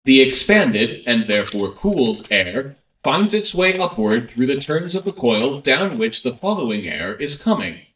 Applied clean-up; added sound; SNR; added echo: neural mask model DeepFilterNet 3.